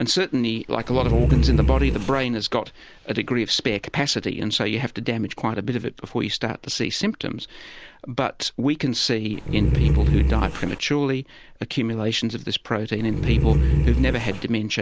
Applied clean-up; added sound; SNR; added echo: none; Growling; -4 dB; none.